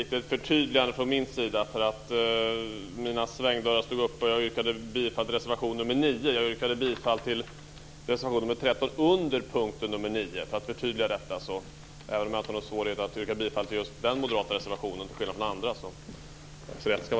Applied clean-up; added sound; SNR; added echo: none; none; none; none.